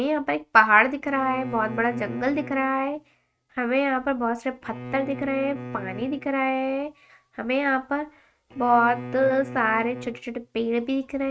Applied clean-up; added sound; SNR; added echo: neural mask model RNNoise.